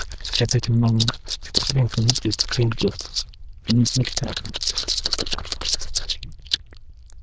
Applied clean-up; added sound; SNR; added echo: neural diffusion model UNIVERSE++.